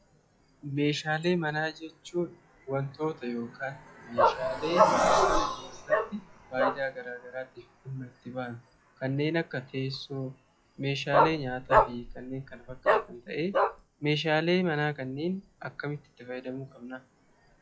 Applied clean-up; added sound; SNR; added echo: classical method log-MMSE.